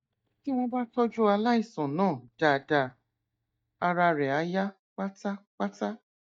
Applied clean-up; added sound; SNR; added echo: neural mask model DeepFilterNet 3.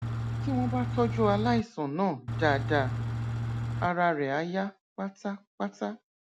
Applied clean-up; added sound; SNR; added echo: none; Engine / Truck; 1 dB; none.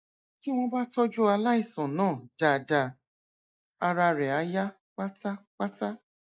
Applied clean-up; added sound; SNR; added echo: neural mask model Resemble Enhance denoiser.